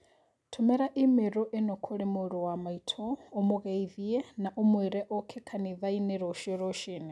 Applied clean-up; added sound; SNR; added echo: none; none; none; none.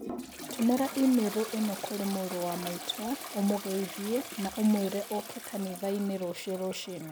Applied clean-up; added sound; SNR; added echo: none; Toilet flush; 11 dB; none.